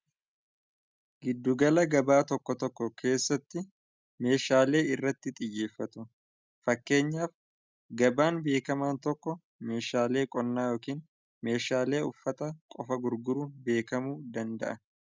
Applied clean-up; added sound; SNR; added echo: none; none; none; none.